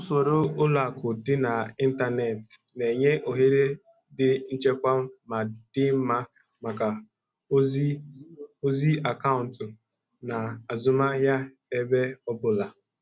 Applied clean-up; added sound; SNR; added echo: none; none; none; none.